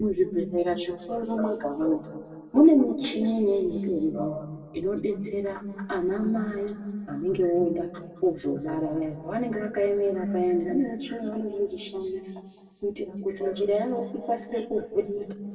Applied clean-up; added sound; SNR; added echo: none; none; none; reverberation time 1.7 s.